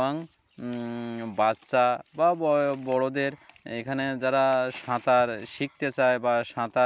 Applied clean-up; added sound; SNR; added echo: none; none; none; none.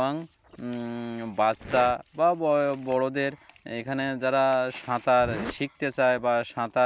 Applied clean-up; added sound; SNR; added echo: none; Zipper (clothing); 18 dB; none.